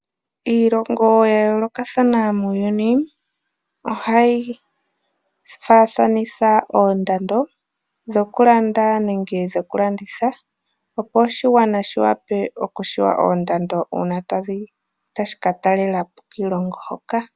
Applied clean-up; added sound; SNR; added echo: none; none; none; none.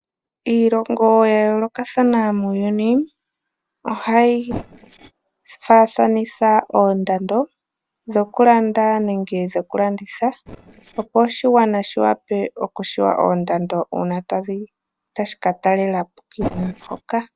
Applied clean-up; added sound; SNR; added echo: neural separator model SepFormer DNS4.